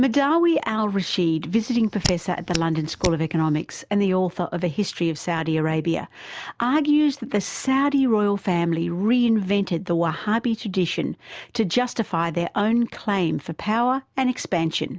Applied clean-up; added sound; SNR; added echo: none; Hands; 9 dB; none.